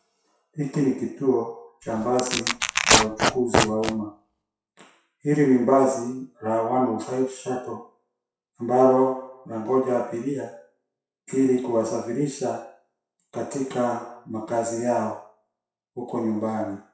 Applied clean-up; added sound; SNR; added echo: classical method WPE with log-MMSE.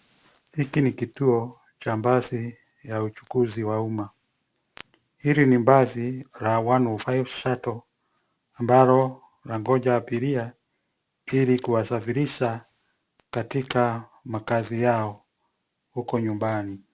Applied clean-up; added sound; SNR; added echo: none; none; none; none.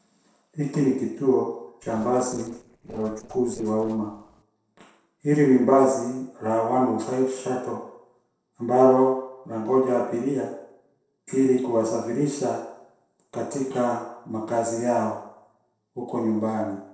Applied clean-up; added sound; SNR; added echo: neural separator model SepFormer DNS4.